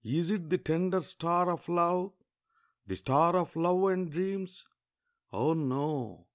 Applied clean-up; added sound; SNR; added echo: none; none; none; none.